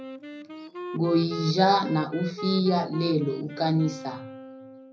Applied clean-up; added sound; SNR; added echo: none; Wind instrument, woodwind instrument; 12 dB; reverberation time 0.4 s.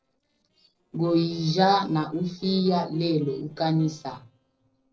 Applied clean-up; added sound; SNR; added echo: neural separator model SepFormer DNS4.